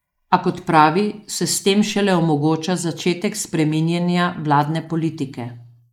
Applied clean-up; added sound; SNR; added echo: neural mask model Resemble Enhance denoiser.